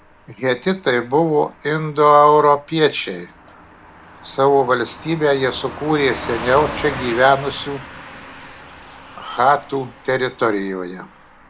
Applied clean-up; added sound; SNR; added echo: none; Car passing by / Truck; 16 dB; none.